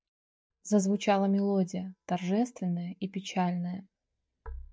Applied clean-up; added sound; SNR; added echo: neural mask model DeepFilterNet 3.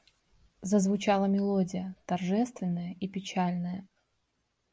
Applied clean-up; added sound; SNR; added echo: none; none; none; none.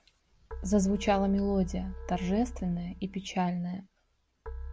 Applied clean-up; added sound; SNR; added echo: none; Keyboard (musical); 11 dB; none.